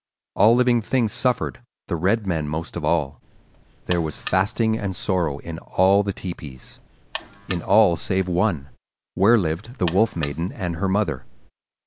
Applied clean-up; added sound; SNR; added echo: none; Alarm; 11 dB; none.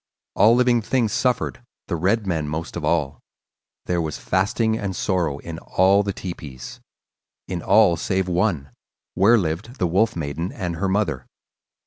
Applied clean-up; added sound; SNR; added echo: none; none; none; none.